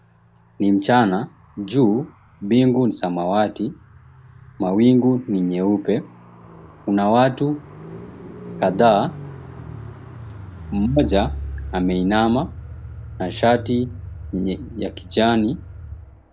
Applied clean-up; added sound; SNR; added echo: none; Car; 15 dB; none.